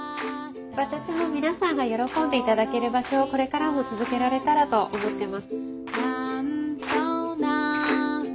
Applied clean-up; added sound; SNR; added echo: none; none; none; none.